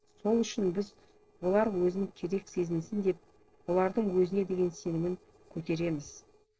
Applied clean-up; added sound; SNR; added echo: neural separator model SepFormer DNS4.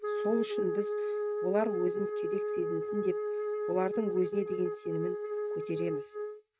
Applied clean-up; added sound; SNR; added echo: neural mask model RNNoise.